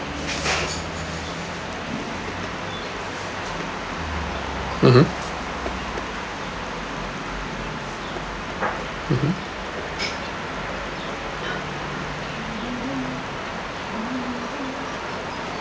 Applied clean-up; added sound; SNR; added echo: none; none; none; none.